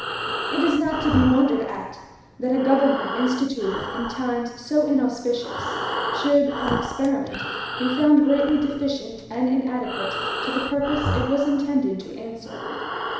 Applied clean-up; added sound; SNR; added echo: none; Breathing; 7 dB; reverberation time 1.0 s.